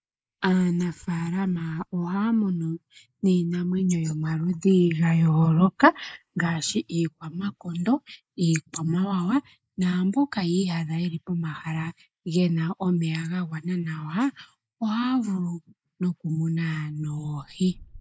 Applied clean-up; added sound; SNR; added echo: neural mask model Resemble Enhance denoiser.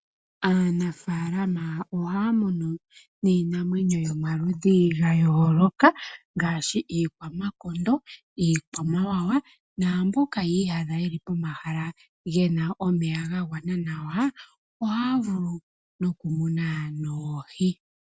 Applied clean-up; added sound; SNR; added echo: none; none; none; none.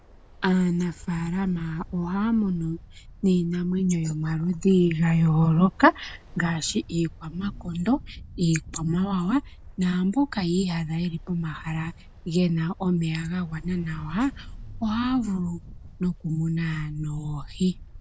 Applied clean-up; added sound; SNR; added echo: none; Ocean; 17 dB; none.